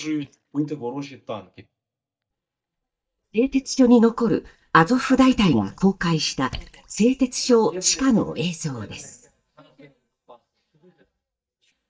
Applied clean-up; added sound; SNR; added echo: neural mask model DeepFilterNet 3.